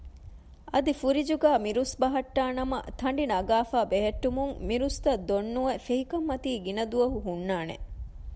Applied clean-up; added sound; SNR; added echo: none; none; none; none.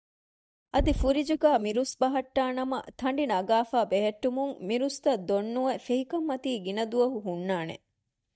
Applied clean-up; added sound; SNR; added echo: neural mask model DeepFilterNet 3.